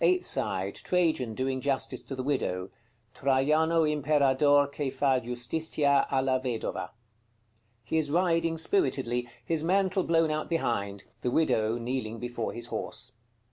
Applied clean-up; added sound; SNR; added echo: none; none; none; none.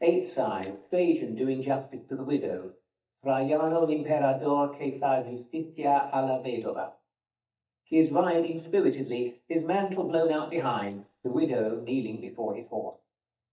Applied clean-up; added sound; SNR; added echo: neural mask model DeepFilterNet 3.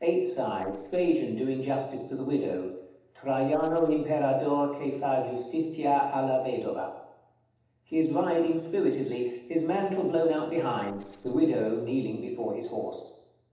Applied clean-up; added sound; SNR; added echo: neural separator model SepFormer DNS4.